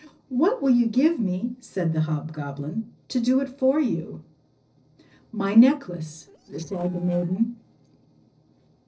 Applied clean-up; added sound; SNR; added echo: neural separator model SepFormer DNS4.